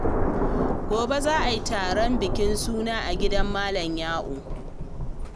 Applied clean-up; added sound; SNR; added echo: none; Thunder; -1 dB; none.